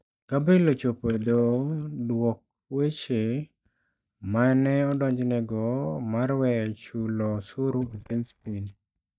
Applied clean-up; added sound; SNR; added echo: neural mask model DeepFilterNet 3.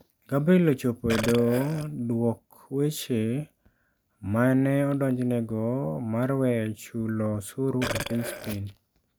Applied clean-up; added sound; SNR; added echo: none; Burping, eructation; 8 dB; none.